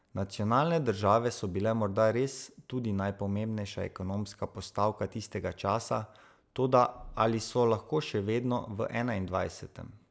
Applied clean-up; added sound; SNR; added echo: none; none; none; none.